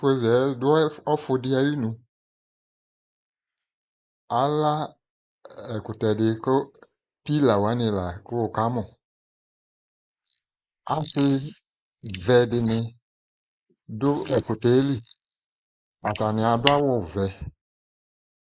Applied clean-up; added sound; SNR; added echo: neural mask model Resemble Enhance denoiser.